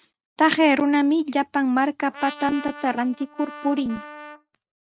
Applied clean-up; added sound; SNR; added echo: neural mask model RNNoise.